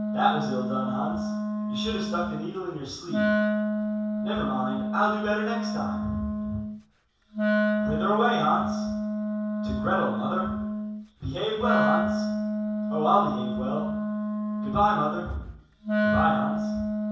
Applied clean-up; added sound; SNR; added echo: none; Wind instrument, woodwind instrument; -2 dB; reverberation time 0.7 s.